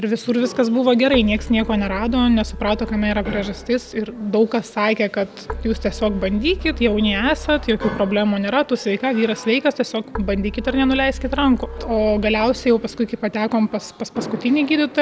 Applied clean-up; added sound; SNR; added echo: none; Keyboard (musical); 13 dB; none.